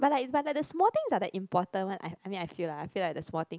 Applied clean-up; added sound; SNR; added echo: none; none; none; none.